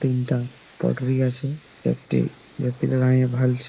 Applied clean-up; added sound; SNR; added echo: neural mask model Resemble Enhance denoiser.